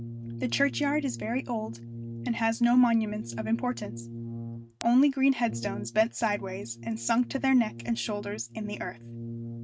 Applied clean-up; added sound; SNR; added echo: neural mask model RNNoise.